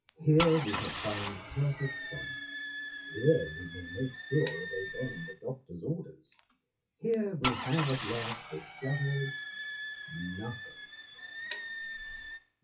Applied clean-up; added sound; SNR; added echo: classical method WPE with log-MMSE.